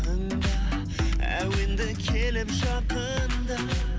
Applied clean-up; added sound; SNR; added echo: none; Wind; 11 dB; none.